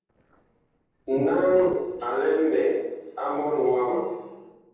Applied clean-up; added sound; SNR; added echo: neural separator model SepFormer DNS4.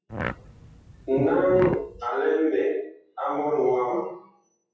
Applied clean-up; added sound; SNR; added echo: classical method WPE with log-MMSE.